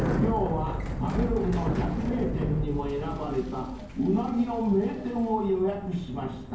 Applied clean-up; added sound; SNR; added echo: none; Bicycle; 4 dB; reverberation time 0.9 s.